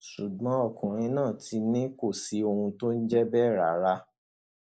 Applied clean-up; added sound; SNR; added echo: neural mask model Resemble Enhance denoiser.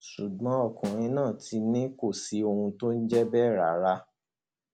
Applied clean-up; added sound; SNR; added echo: none; Snare drum; 19 dB; none.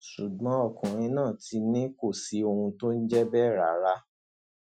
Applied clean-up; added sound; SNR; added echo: classical method Wiener filter.